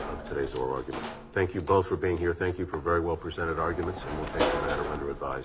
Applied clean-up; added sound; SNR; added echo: none; Sliding door / Slam; 7 dB; none.